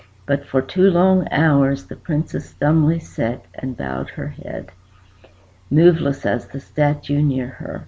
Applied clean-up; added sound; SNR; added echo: none; none; none; none.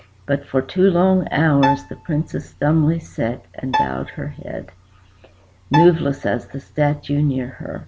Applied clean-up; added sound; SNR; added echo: none; Bowed string instrument; 8 dB; none.